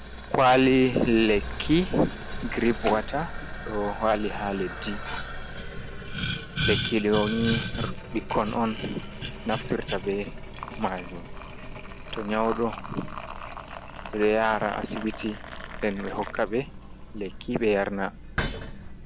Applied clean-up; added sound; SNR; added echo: none; Boiling; 7 dB; none.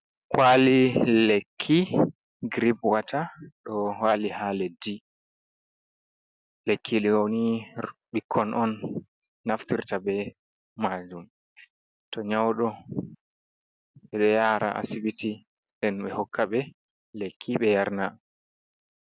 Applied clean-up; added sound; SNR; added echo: none; none; none; none.